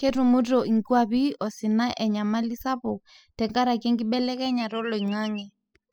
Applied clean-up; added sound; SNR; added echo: classical method spectral subtraction.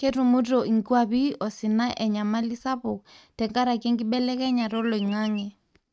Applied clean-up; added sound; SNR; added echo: neural mask model RNNoise.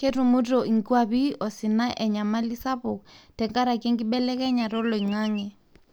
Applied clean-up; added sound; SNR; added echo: none; Chirp, tweet; 19 dB; none.